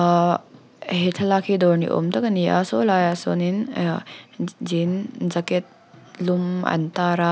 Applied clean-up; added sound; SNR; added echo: none; none; none; none.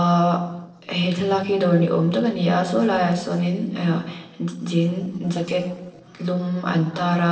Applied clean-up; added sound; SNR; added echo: neural separator model SepFormer DNS4.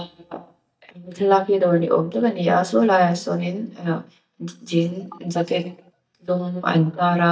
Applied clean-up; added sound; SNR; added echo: neural mask model DeepFilterNet 3.